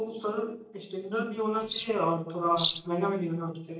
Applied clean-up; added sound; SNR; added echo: neural mask model DeepFilterNet 3.